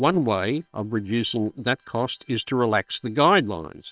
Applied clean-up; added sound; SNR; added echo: neural separator model SepFormer WHAM!.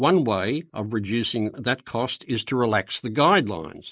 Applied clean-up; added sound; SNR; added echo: neural mask model Resemble Enhance denoiser.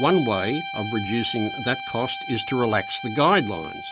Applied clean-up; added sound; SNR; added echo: none; Guitar; 9 dB; none.